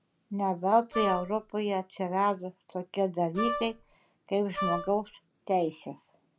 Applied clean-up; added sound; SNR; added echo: none; Wind instrument, woodwind instrument; 4 dB; none.